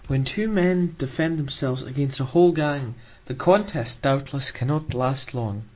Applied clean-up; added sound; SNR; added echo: none; none; none; none.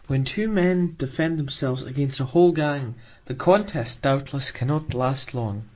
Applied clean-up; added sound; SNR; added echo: neural mask model Resemble Enhance denoiser.